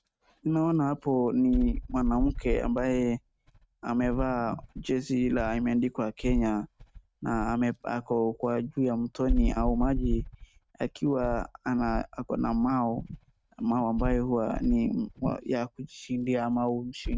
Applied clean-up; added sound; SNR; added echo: neural mask model RNNoise.